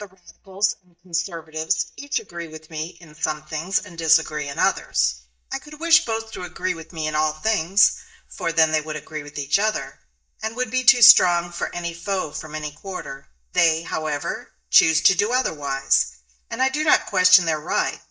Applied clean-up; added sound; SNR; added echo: neural mask model DeepFilterNet 3.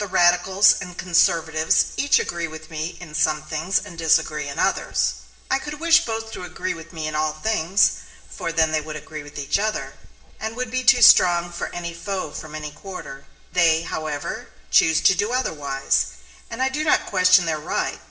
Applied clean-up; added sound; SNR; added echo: neural separator model SepFormer DNS4.